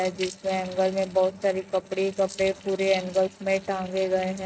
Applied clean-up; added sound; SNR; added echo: neural mask model RNNoise.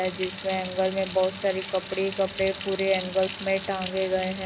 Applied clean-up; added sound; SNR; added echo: none; Sink (filling or washing) / Water tap, faucet; 5 dB; none.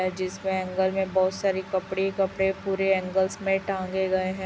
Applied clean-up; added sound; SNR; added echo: none; none; none; none.